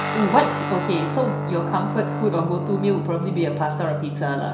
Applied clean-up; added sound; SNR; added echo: none; Guitar; 3 dB; reverberation time 0.7 s.